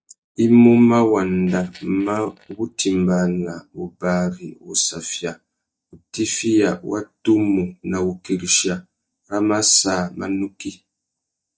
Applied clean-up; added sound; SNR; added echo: neural mask model DeepFilterNet 3.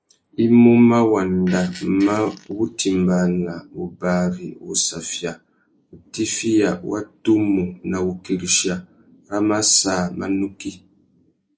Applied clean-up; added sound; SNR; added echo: neural mask model Resemble Enhance denoiser.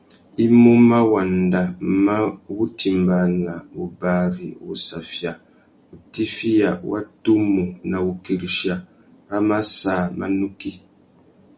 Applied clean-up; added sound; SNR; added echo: none; none; none; none.